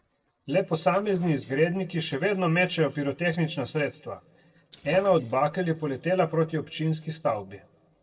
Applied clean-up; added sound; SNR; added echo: neural separator model SepFormer DNS4.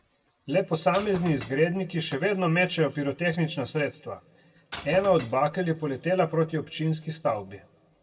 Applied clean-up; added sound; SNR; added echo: none; Shatter / Crushing; 18 dB; reverberation time 0.9 s.